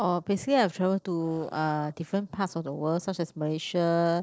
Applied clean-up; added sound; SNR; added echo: neural separator model SepFormer DNS4.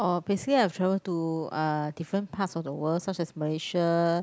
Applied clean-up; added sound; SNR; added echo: none; none; none; none.